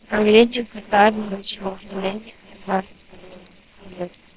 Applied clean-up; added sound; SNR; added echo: neural separator model SepFormer WHAMR!.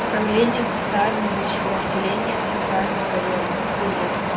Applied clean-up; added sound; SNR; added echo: none; Wind; -3 dB; reverberation time 0.4 s.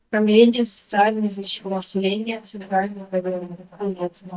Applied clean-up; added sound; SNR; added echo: neural mask model DeepFilterNet 3.